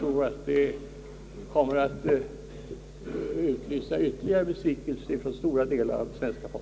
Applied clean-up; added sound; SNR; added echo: none; none; none; none.